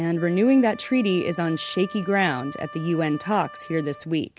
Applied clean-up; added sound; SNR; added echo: none; Wind instrument, woodwind instrument; 18 dB; none.